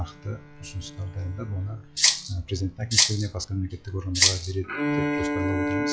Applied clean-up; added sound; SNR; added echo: classical method log-MMSE.